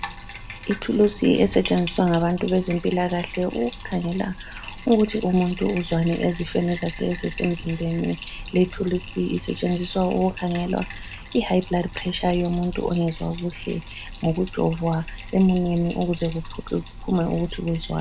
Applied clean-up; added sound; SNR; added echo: none; Bathtub (filling or washing); 12 dB; none.